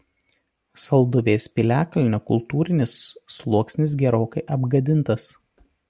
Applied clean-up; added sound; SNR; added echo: none; none; none; none.